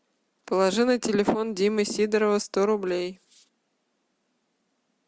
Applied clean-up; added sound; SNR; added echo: none; none; none; none.